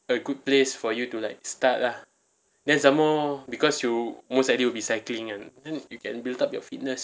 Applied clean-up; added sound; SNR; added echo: none; none; none; none.